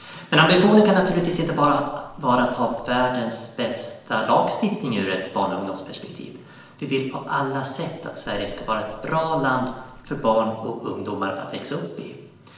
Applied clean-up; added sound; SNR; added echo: none; Splash, splatter; 19 dB; reverberation time 0.9 s.